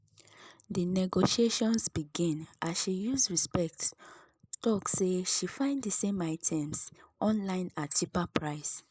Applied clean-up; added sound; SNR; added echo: neural mask model Resemble Enhance denoiser.